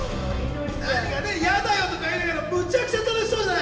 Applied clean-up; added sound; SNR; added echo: none; Guitar; 17 dB; reverberation time 1.1 s.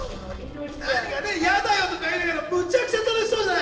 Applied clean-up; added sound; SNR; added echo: neural separator model SepFormer DNS4.